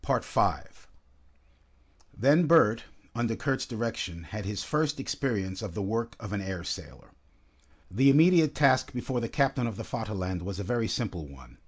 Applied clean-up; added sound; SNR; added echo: none; none; none; none.